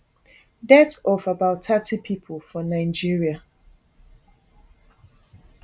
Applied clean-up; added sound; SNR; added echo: none; none; none; none.